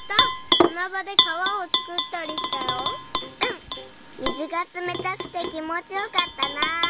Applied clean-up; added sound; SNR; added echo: none; Tap / Glass; -4 dB; none.